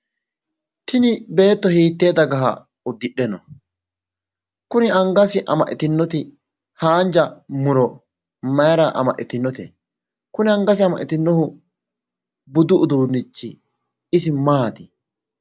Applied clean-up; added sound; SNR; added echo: none; none; none; none.